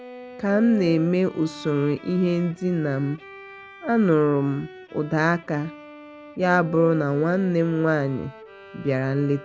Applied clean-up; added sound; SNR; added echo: none; Bowed string instrument; 17 dB; none.